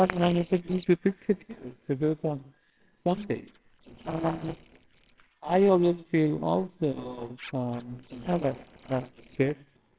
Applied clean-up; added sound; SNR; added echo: neural separator model SepFormer WHAMR!.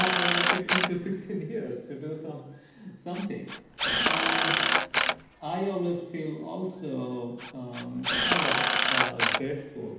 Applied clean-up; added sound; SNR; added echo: none; Drill; -4 dB; reverberation time 0.9 s.